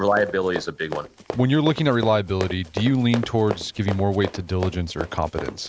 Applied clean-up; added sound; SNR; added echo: none; Run; 11 dB; none.